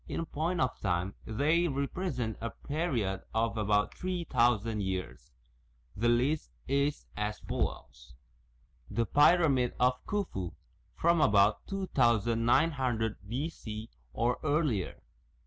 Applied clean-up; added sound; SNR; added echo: none; none; none; none.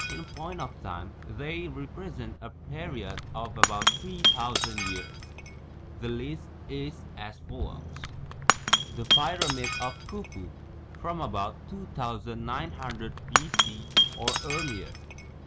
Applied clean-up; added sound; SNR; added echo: none; Shatter / Crushing; -5 dB; none.